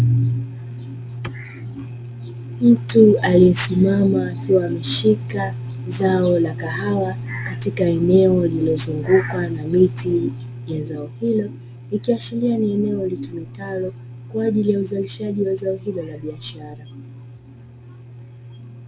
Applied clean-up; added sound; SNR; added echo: none; none; none; none.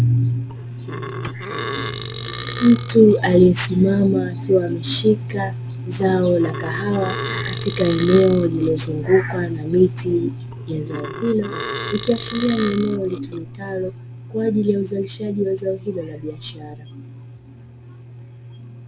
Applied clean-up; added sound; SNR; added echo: none; Burping, eructation; 12 dB; none.